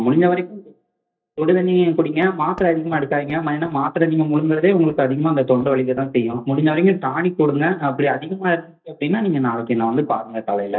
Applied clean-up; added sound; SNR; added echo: neural mask model DeepFilterNet 3.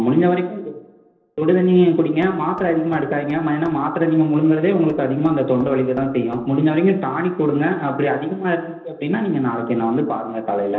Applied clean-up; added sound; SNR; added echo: neural separator model SepFormer DNS4.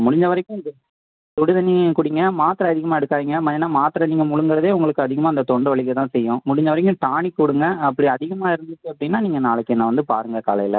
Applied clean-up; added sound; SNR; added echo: none; none; none; none.